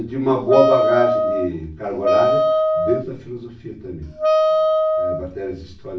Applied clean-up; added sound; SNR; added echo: none; Wind instrument, woodwind instrument; -5 dB; reverberation time 0.3 s.